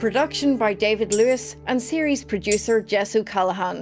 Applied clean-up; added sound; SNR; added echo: none; Tambourine; 16 dB; none.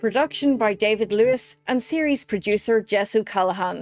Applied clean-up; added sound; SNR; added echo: neural mask model RNNoise.